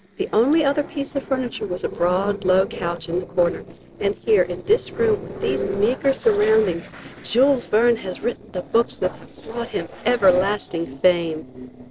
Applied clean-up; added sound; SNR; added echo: neural separator model SepFormer DNS4.